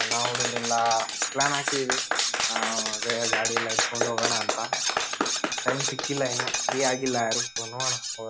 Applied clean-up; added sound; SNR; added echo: none; Cutlery, silverware + Clapping; -3 dB; none.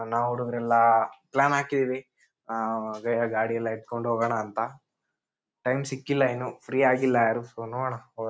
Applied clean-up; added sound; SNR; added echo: none; none; none; none.